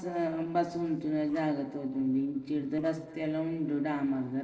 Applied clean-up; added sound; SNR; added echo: neural separator model SepFormer DNS4.